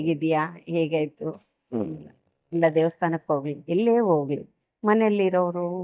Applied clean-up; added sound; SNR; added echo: neural mask model DeepFilterNet 3.